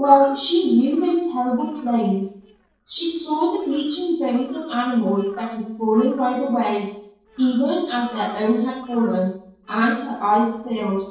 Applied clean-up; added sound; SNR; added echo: neural separator model SepFormer DNS4.